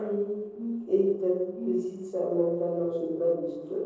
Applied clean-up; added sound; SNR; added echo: neural separator model SepFormer DNS4.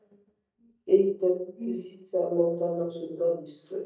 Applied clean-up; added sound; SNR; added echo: neural mask model DeepFilterNet 3.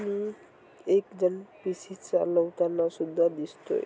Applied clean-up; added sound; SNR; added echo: none; none; none; none.